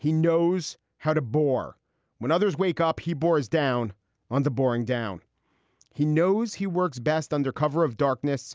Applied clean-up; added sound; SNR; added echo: none; none; none; none.